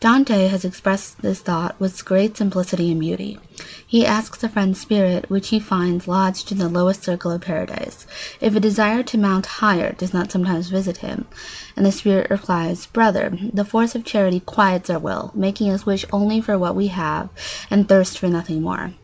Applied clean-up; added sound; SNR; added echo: none; none; none; none.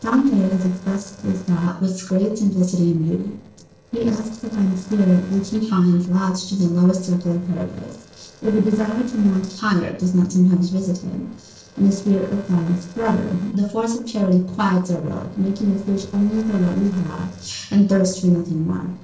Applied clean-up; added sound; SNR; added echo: neural separator model SepFormer DNS4.